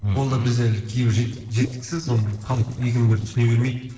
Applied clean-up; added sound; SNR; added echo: neural separator model SepFormer DNS4.